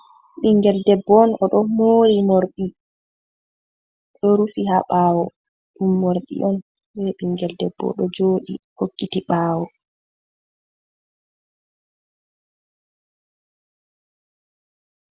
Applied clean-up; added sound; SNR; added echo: none; none; none; none.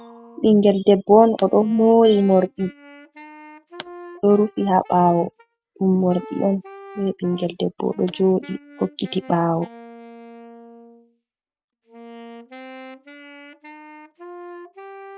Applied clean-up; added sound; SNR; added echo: neural mask model RNNoise.